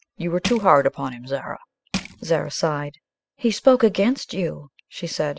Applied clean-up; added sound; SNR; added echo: classical method spectral subtraction.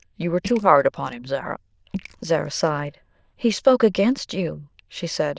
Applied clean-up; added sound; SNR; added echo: neural diffusion model UNIVERSE++.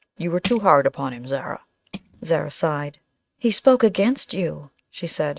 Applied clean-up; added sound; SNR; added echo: neural mask model RNNoise.